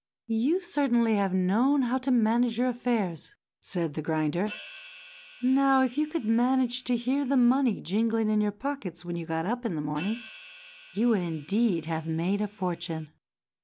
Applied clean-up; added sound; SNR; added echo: none; Hi-hat; 20 dB; none.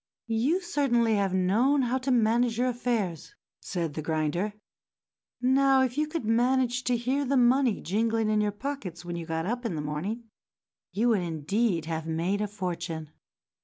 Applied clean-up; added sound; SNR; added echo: none; none; none; none.